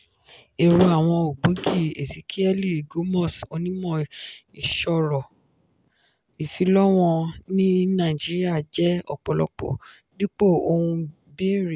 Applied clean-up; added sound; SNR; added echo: none; Slam / Wood; 5 dB; none.